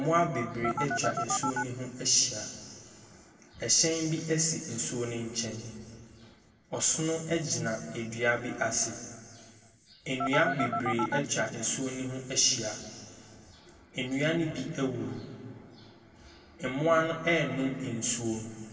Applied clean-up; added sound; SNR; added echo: none; Telephone; 1 dB; reverberation time 1.9 s.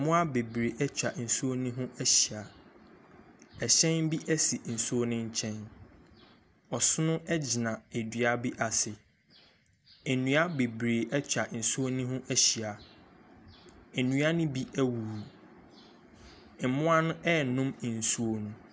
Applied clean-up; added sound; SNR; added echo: none; none; none; none.